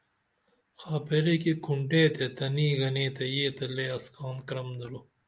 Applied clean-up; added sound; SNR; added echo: none; none; none; none.